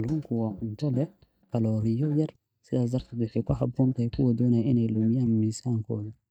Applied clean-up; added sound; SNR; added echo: neural mask model DeepFilterNet 3.